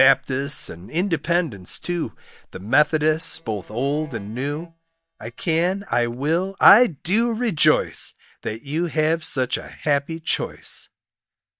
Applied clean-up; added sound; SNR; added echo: neural mask model DeepFilterNet 3.